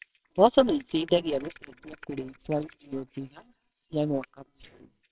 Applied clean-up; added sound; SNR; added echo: neural separator model SepFormer WHAMR!.